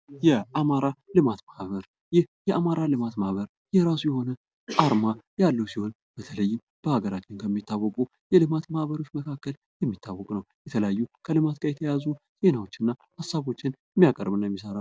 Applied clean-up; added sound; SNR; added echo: none; none; none; none.